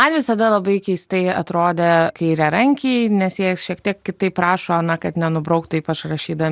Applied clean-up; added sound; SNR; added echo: none; none; none; none.